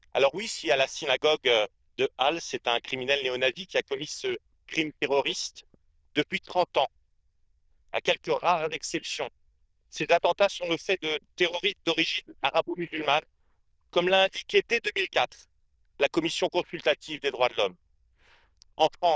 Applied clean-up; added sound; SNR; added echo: neural diffusion model UNIVERSE++.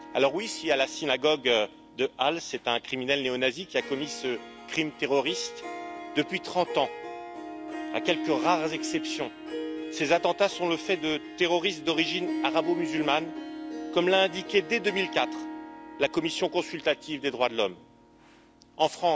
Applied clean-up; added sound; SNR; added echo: none; Harp; 10 dB; none.